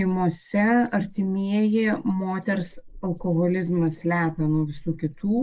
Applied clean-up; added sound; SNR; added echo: neural mask model Resemble Enhance denoiser.